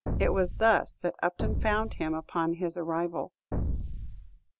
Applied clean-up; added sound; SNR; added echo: none; Explosion; 2 dB; none.